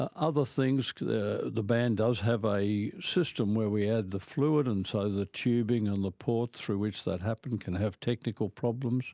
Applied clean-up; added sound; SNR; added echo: none; none; none; none.